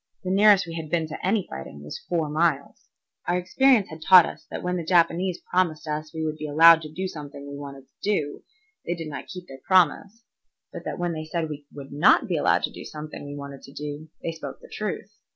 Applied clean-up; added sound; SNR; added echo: none; none; none; none.